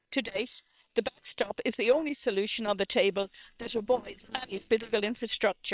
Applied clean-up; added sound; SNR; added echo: neural separator model SepFormer WHAM!.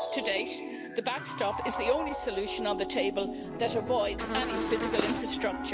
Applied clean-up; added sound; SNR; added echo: none; Buzz + Piano; 2 dB; none.